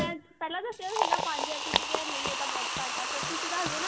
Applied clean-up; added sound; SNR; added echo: none; Liquid; -5 dB; reverberation time 2.1 s.